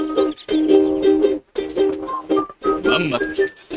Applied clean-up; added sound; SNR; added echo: neural mask model RNNoise.